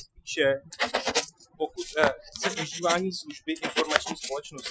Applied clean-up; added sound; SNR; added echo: classical method Wiener filter.